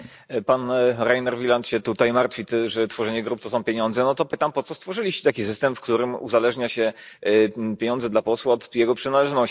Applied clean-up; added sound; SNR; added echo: none; none; none; none.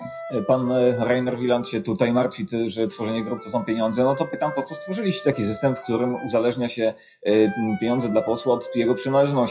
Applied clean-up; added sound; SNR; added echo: classical method WPE with log-MMSE.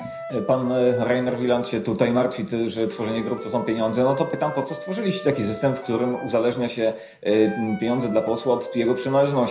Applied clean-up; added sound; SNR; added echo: none; Wind instrument, woodwind instrument; 14 dB; reverberation time 0.5 s.